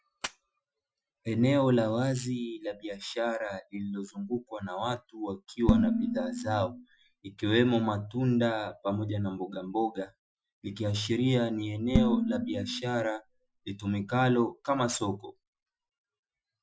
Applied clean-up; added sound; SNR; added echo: classical method Wiener filter.